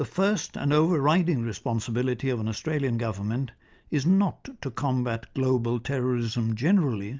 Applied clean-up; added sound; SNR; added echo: none; none; none; none.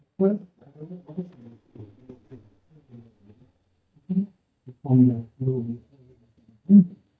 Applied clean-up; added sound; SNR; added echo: neural mask model DeepFilterNet 3.